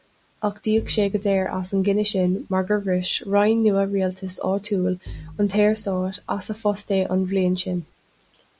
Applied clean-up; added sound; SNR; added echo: none; Bowed string instrument; 20 dB; none.